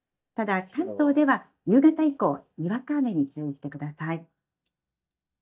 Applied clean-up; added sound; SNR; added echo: neural mask model DeepFilterNet 3.